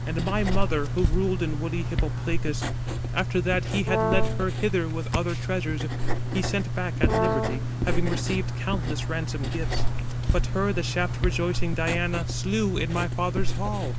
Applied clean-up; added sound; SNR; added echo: none; Writing + Brass instrument; -4 dB; none.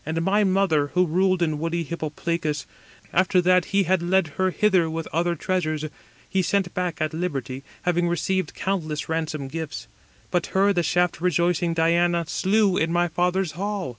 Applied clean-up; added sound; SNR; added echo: none; none; none; none.